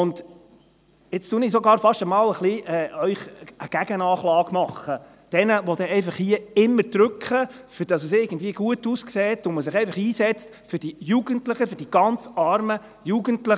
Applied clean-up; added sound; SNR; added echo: none; none; none; none.